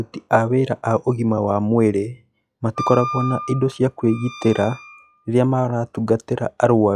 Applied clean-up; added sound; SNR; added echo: classical method log-MMSE.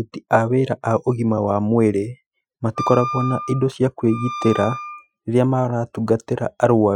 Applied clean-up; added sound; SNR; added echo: classical method Wiener filter.